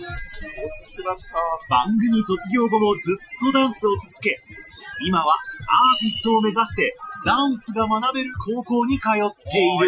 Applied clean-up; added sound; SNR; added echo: classical method Wiener filter.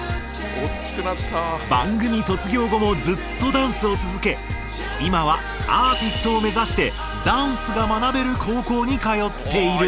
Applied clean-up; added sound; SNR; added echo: none; none; none; none.